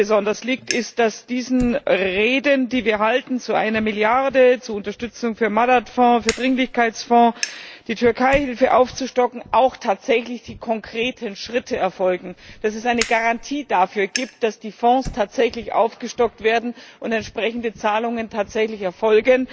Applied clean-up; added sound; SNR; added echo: none; Fire; 18 dB; none.